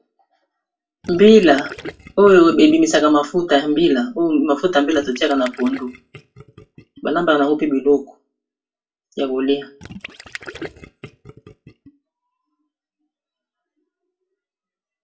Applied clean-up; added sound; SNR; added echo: classical method WPE with log-MMSE.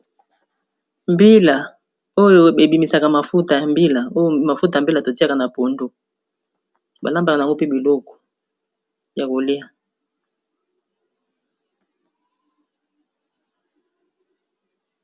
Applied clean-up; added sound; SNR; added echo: none; none; none; none.